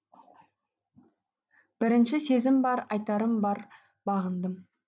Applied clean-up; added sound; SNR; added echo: none; none; none; none.